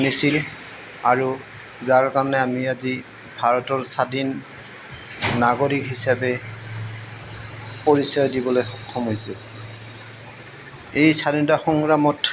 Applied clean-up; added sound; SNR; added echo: none; none; none; none.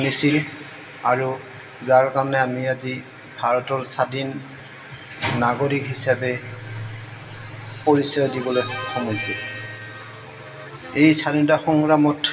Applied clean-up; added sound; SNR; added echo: none; Harmonica; 11 dB; reverberation time 1.6 s.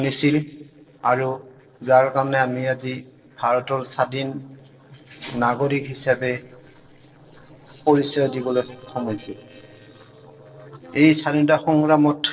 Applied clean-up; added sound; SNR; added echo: neural separator model SepFormer DNS4.